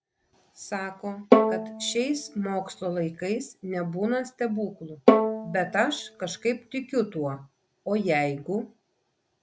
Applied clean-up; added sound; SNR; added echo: none; Bowed string instrument; -4 dB; none.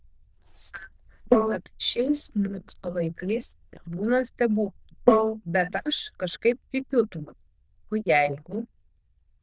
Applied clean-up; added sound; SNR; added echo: neural diffusion model UNIVERSE++.